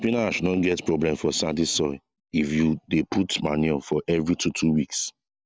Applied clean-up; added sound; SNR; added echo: none; none; none; none.